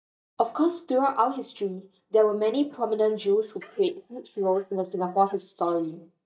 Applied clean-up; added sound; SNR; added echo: neural mask model DeepFilterNet 3.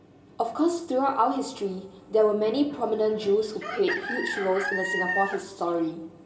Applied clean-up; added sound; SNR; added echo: none; Chicken, rooster; 7 dB; reverberation time 1.8 s.